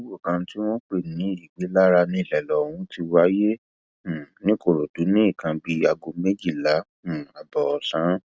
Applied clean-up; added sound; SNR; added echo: none; none; none; none.